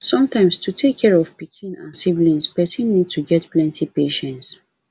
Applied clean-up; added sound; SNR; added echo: none; none; none; none.